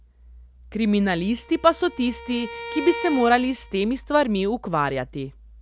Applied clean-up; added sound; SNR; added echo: none; Bowed string instrument; 14 dB; none.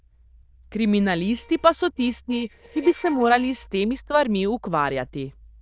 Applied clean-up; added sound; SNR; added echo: neural diffusion model UNIVERSE++.